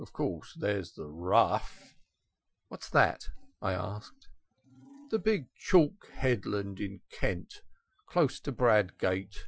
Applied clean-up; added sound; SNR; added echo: classical method Wiener filter.